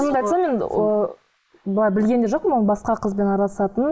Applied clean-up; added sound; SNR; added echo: neural mask model Resemble Enhance denoiser.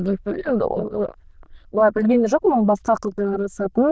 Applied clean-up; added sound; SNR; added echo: neural diffusion model UNIVERSE++.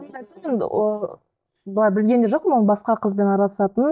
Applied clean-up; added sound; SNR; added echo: neural mask model DeepFilterNet 3.